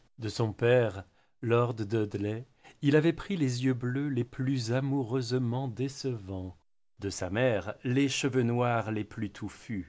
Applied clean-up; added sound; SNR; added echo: none; none; none; none.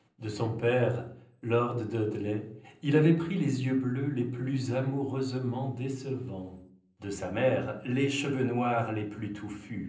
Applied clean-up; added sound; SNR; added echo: none; none; none; reverberation time 0.6 s.